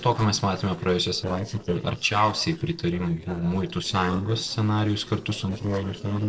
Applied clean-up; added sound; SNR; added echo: neural separator model SepFormer DNS4.